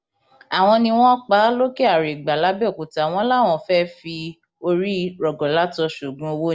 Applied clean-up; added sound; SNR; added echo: none; none; none; none.